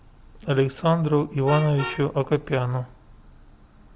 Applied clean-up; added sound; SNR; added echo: none; Vehicle horn, car horn, honking; 16 dB; none.